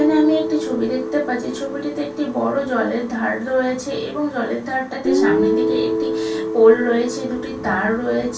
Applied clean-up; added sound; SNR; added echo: none; Guitar; 4 dB; reverberation time 0.2 s.